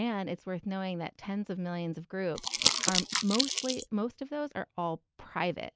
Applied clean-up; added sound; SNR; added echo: none; Crumpling, crinkling; -4 dB; none.